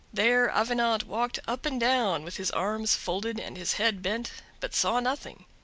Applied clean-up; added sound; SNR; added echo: none; none; none; none.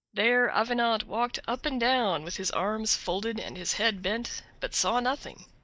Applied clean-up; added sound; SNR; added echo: neural mask model DeepFilterNet 3.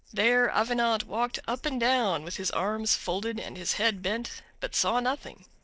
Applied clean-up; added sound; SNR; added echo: neural separator model SepFormer DNS4.